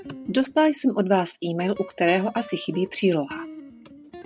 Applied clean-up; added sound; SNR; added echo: none; Guitar; 18 dB; none.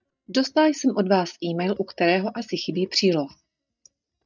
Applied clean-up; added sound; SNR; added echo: neural mask model DeepFilterNet 3.